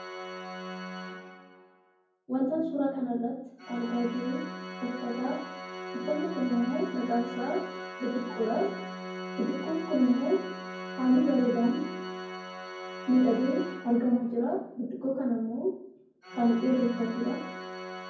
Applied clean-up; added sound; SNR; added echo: none; Organ; 10 dB; reverberation time 0.9 s.